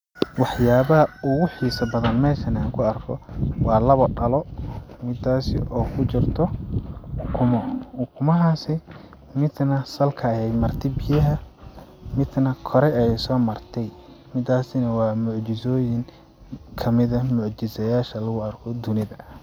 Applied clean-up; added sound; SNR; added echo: none; none; none; none.